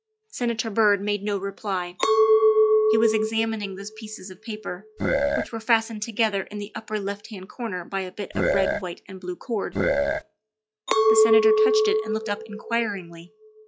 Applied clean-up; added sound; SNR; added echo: classical method log-MMSE.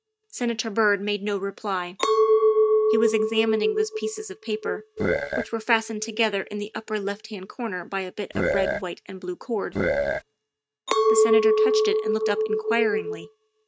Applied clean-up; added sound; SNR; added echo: neural mask model RNNoise.